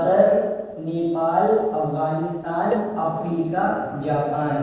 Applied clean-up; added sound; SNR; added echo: neural separator model SepFormer DNS4.